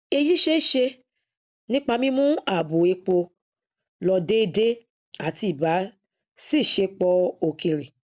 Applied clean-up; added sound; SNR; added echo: none; none; none; none.